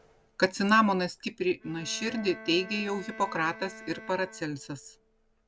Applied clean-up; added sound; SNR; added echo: none; Bowed string instrument; 18 dB; none.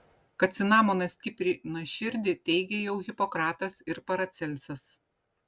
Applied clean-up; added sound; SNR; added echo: none; none; none; none.